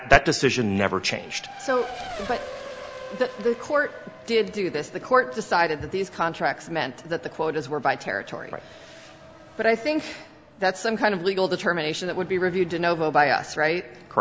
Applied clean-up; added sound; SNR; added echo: none; Race car, auto racing; 18 dB; none.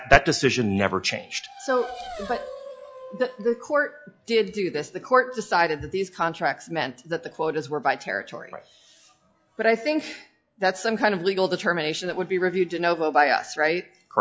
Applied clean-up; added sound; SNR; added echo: classical method log-MMSE.